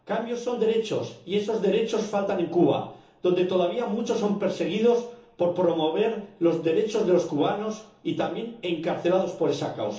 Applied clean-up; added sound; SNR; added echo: none; none; none; reverberation time 1.2 s.